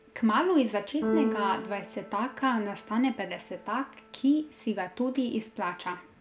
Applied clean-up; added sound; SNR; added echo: none; Keyboard (musical); 9 dB; none.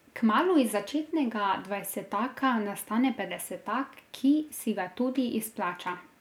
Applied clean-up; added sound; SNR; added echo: none; none; none; none.